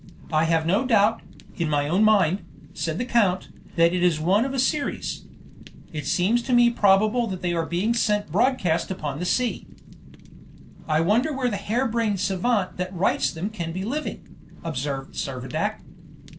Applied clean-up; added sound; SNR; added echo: none; Fire; 19 dB; none.